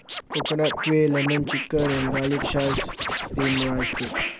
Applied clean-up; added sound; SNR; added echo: none; Scratching (performance technique) + Scratching (performance technique); 3 dB; none.